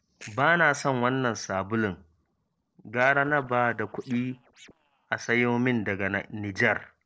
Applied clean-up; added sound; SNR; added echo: neural separator model SepFormer DNS4.